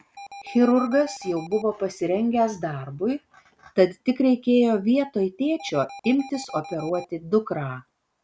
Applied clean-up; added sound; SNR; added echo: none; Alarm; 16 dB; none.